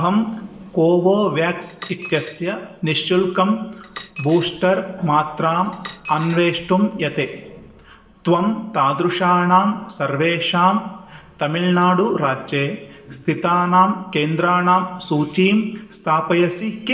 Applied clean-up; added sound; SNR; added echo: none; Coin (dropping); 19 dB; reverberation time 0.9 s.